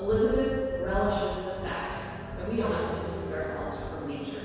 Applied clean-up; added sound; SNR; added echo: none; Thunder; 11 dB; reverberation time 1.9 s.